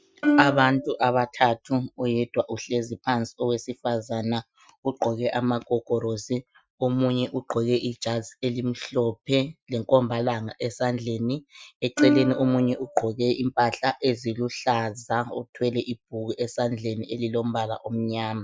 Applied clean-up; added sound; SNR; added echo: classical method Wiener filter.